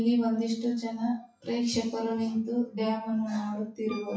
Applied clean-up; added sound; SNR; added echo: classical method WPE with log-MMSE.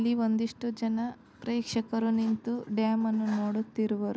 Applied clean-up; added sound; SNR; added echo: none; none; none; none.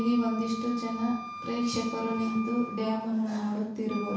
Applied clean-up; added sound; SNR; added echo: none; Wind instrument, woodwind instrument; 11 dB; reverberation time 0.7 s.